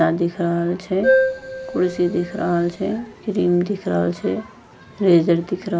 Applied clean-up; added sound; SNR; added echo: none; Keyboard (musical); 2 dB; none.